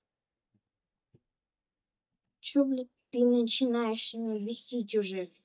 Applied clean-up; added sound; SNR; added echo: neural mask model DeepFilterNet 3.